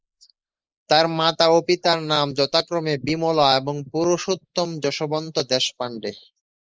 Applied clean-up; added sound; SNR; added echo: neural mask model Resemble Enhance denoiser.